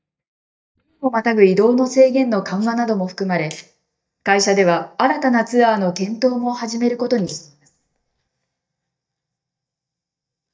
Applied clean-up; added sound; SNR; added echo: neural mask model DeepFilterNet 3.